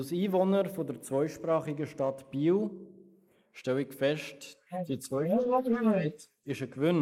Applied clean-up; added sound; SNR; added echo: neural mask model Resemble Enhance denoiser.